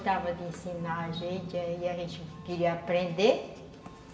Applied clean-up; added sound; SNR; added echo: none; none; none; reverberation time 0.9 s.